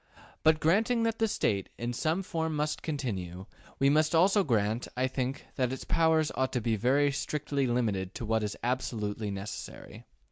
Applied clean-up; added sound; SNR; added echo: none; none; none; none.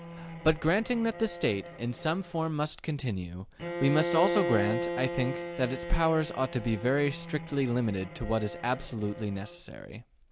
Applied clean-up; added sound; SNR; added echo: none; Bowed string instrument; 8 dB; none.